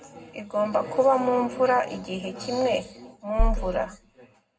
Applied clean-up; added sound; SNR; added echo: none; Bass drum; -1 dB; reverberation time 0.3 s.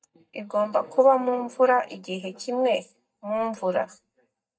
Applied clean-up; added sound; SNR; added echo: neural mask model DeepFilterNet 3.